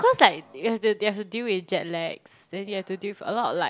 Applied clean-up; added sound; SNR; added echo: none; none; none; none.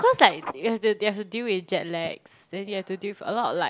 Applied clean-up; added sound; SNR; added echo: none; Telephone; 19 dB; none.